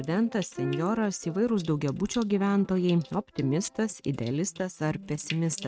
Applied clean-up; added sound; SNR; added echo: neural mask model RNNoise.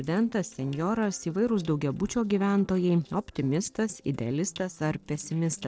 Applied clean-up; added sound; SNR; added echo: neural separator model SepFormer DNS4.